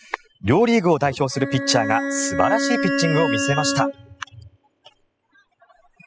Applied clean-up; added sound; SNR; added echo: classical method spectral subtraction.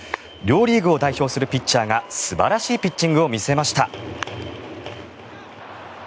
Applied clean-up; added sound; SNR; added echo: none; none; none; none.